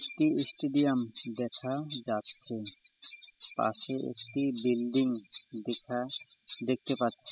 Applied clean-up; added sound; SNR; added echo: classical method spectral subtraction.